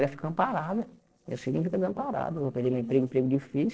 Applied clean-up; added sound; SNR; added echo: neural separator model SepFormer DNS4.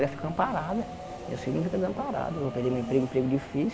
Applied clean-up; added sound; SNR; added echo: none; Subway, metro, underground; 10 dB; none.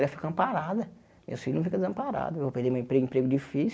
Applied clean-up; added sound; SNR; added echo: none; none; none; none.